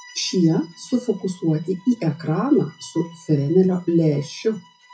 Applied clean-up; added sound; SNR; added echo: classical method WPE with log-MMSE.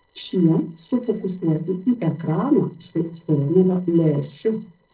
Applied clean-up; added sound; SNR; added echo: neural separator model SepFormer DNS4.